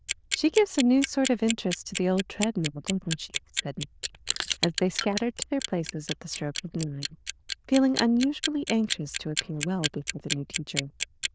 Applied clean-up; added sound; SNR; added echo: neural diffusion model UNIVERSE++.